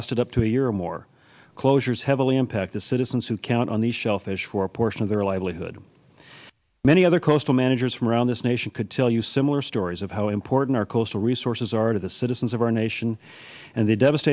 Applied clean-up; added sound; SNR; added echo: none; none; none; none.